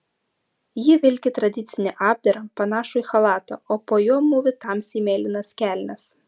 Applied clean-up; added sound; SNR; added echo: none; none; none; none.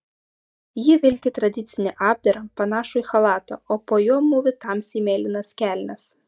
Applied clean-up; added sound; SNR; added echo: neural mask model DeepFilterNet 3.